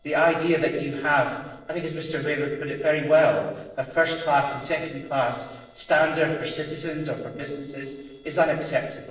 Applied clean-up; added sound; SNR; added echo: neural separator model SepFormer DNS4.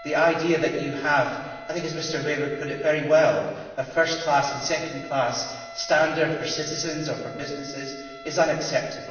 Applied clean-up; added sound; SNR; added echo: none; Wind instrument, woodwind instrument; 16 dB; reverberation time 1.1 s.